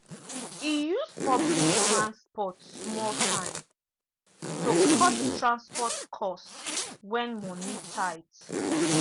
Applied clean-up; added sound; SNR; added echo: none; Zipper (clothing); -2 dB; none.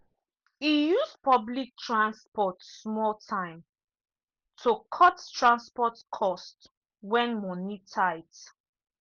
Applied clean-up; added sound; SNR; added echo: none; none; none; none.